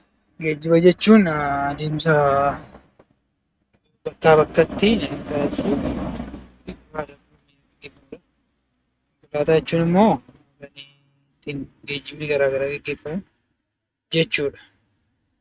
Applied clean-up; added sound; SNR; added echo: neural mask model RNNoise.